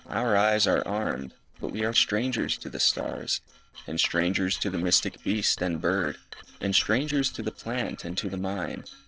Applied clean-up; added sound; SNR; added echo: neural separator model SepFormer DNS4.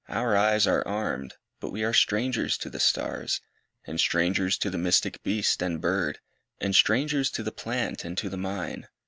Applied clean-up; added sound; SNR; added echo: none; none; none; none.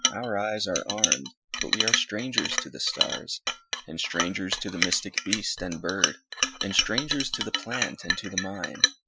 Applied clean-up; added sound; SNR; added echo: classical method Wiener filter.